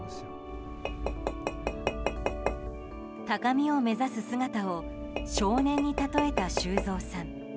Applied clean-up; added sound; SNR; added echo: none; Tap / Glass; 3 dB; none.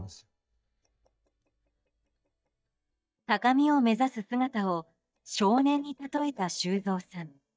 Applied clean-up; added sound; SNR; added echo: neural mask model DeepFilterNet 3.